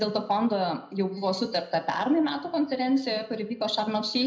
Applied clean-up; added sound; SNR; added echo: none; none; none; reverberation time 0.5 s.